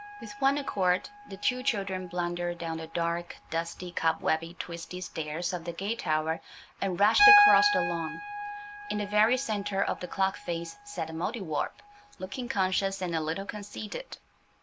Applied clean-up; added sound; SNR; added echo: none; Piano; 3 dB; none.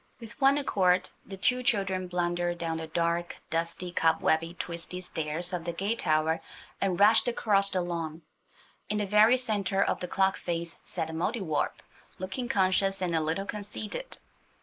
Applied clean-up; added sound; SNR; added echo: neural mask model Resemble Enhance denoiser.